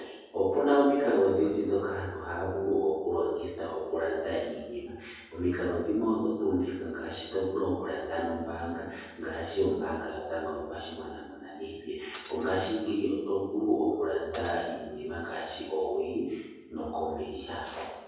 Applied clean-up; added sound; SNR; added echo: none; Shatter; 18 dB; reverberation time 1.3 s.